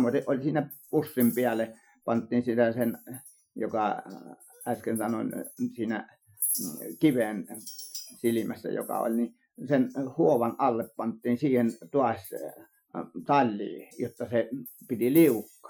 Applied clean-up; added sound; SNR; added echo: classical method Wiener filter.